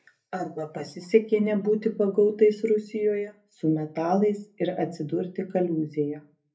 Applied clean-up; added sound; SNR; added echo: none; none; none; reverberation time 0.3 s.